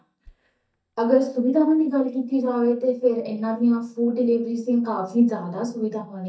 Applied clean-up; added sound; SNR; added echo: neural mask model DeepFilterNet 3.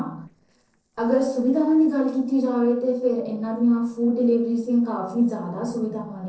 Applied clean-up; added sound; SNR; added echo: neural separator model SepFormer DNS4.